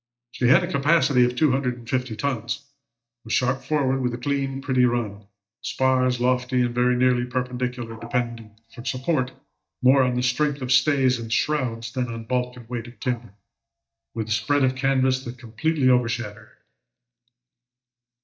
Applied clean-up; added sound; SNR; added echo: neural mask model DeepFilterNet 3.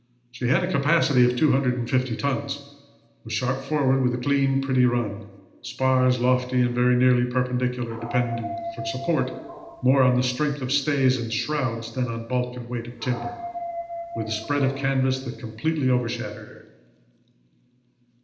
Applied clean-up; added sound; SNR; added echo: none; Dog; 11 dB; reverberation time 0.9 s.